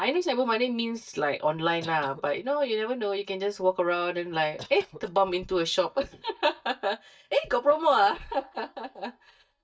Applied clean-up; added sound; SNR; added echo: neural mask model DeepFilterNet 3.